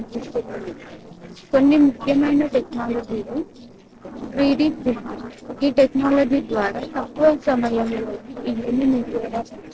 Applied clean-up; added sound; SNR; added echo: neural separator model SepFormer DNS4.